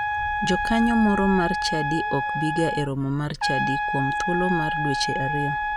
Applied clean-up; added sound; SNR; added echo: none; Trumpet; 1 dB; none.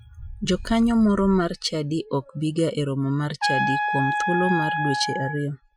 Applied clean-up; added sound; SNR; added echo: classical method Wiener filter.